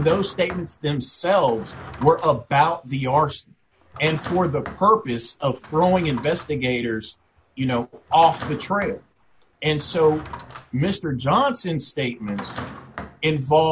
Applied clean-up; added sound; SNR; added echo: none; Drawer open or close; 17 dB; none.